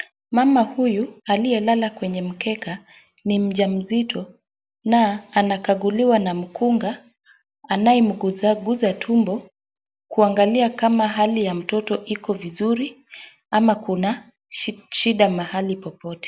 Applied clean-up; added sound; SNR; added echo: none; none; none; none.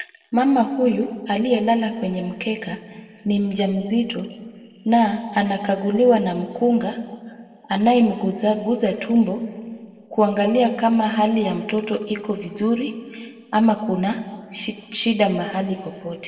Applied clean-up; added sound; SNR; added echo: none; none; none; reverberation time 1.9 s.